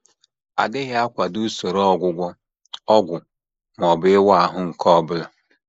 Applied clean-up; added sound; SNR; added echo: neural mask model Resemble Enhance denoiser.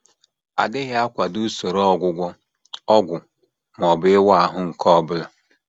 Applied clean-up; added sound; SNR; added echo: none; none; none; none.